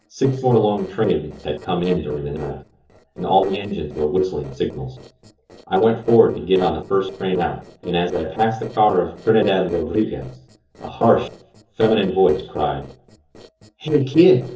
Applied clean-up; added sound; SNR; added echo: neural separator model SepFormer DNS4.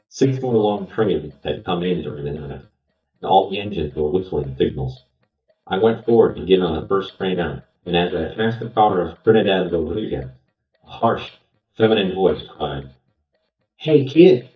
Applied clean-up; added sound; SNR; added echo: neural mask model DeepFilterNet 3.